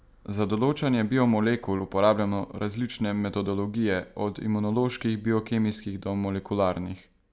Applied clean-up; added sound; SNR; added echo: none; none; none; none.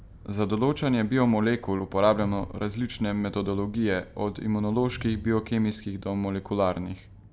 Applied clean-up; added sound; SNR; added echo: none; Train; 18 dB; none.